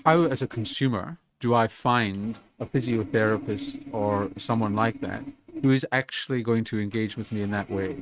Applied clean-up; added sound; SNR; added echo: neural mask model RNNoise.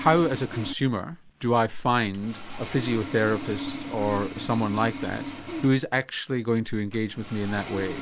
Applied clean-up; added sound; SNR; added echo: none; Sawing; 10 dB; none.